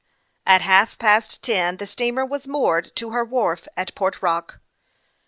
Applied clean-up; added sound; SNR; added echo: none; none; none; none.